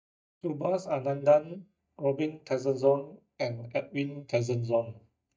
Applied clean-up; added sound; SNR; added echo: neural mask model DeepFilterNet 3.